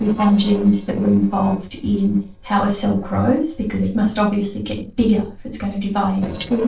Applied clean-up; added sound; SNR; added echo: neural separator model SepFormer DNS4.